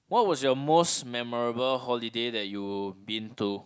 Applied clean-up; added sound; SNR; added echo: none; none; none; none.